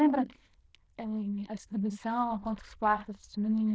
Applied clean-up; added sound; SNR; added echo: neural diffusion model UNIVERSE++.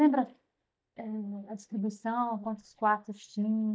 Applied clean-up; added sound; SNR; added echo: neural mask model DeepFilterNet 3.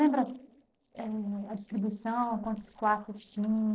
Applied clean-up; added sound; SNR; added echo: neural separator model SepFormer DNS4.